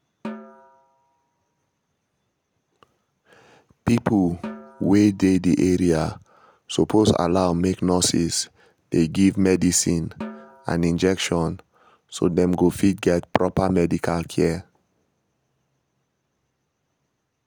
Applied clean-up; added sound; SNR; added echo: none; Snare drum; 20 dB; none.